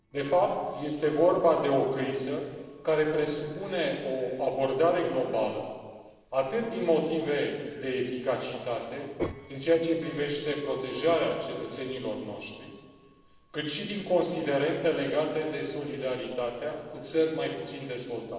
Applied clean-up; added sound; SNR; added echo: neural separator model SepFormer DNS4.